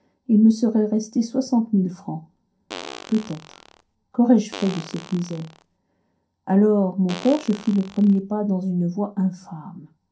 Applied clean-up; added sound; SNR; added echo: none; Fart; 17 dB; reverberation time 0.3 s.